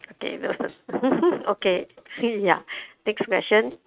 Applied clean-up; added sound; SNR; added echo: neural mask model RNNoise.